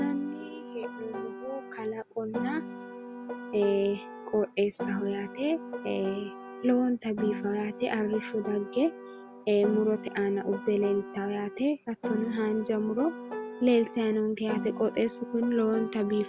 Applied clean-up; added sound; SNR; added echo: none; Piano; 9 dB; none.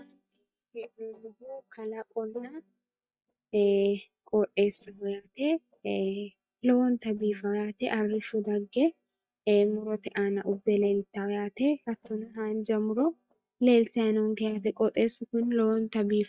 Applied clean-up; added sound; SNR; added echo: neural mask model DeepFilterNet 3.